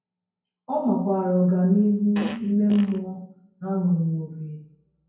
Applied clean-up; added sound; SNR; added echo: none; Fart; 15 dB; reverberation time 0.9 s.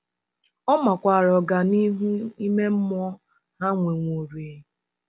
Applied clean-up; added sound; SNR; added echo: none; none; none; none.